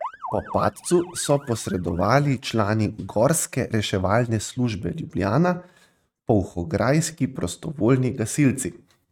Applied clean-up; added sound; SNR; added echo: neural mask model RNNoise.